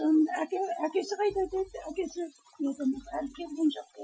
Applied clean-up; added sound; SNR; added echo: classical method Wiener filter.